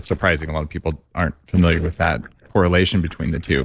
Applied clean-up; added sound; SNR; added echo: neural separator model SepFormer DNS4.